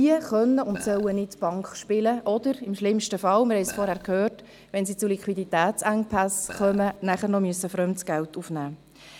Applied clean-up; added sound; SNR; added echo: none; Burping, eructation; 16 dB; none.